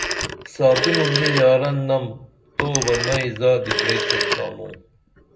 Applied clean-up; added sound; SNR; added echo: none; Telephone; 4 dB; reverberation time 0.3 s.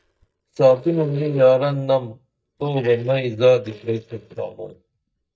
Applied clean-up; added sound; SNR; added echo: neural mask model DeepFilterNet 3.